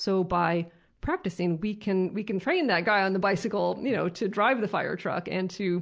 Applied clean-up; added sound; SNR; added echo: none; none; none; none.